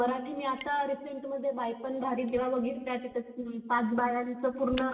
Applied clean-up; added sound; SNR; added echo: none; Fire; 16 dB; reverberation time 1.0 s.